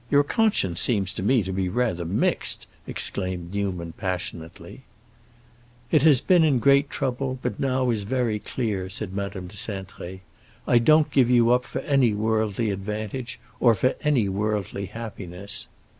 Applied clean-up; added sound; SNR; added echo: none; none; none; none.